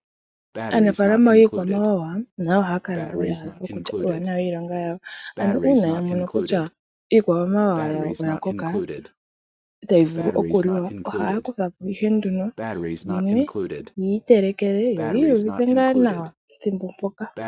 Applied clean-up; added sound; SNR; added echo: neural mask model RNNoise.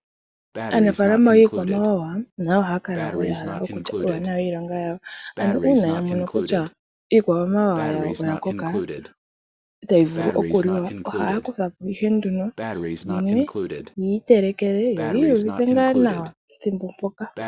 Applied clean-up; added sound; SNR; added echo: none; Breathing; 10 dB; none.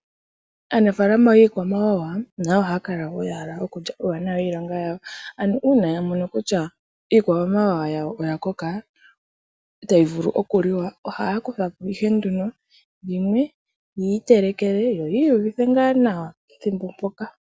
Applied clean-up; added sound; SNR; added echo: none; none; none; none.